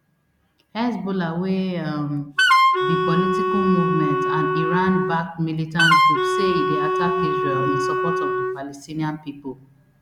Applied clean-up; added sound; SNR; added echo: none; Wind instrument, woodwind instrument; -5 dB; none.